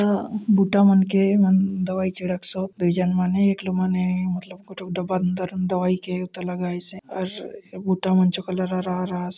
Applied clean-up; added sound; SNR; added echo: none; none; none; none.